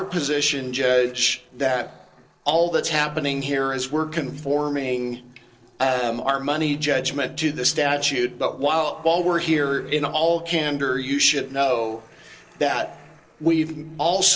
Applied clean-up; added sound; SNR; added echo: neural separator model SepFormer DNS4.